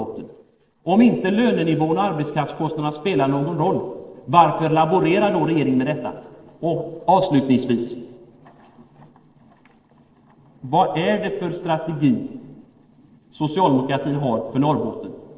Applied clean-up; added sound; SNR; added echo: neural separator model SepFormer DNS4.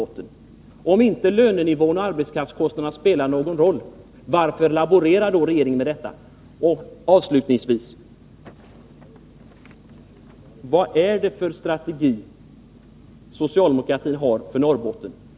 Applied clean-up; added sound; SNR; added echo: none; none; none; none.